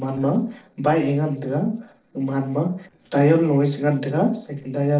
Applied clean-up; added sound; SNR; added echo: neural separator model SepFormer DNS4.